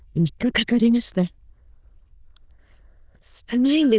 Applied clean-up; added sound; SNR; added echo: neural diffusion model UNIVERSE++.